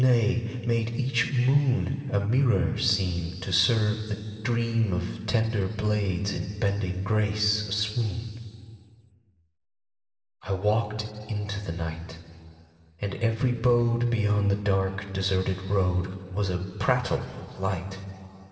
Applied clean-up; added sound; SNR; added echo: none; none; none; reverberation time 2.4 s.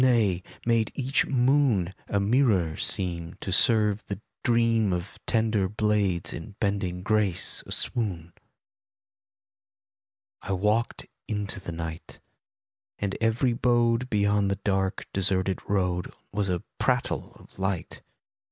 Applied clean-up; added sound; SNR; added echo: none; none; none; none.